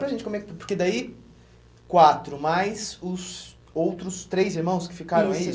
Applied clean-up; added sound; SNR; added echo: none; none; none; none.